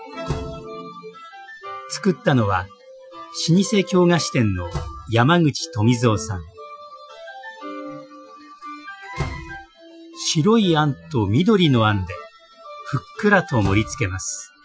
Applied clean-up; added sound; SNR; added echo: classical method Wiener filter.